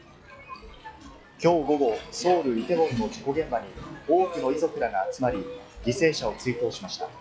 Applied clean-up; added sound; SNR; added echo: classical method log-MMSE.